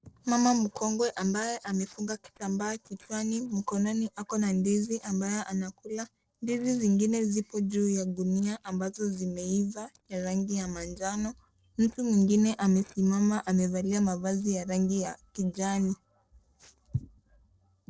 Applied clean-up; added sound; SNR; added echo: neural separator model SepFormer DNS4.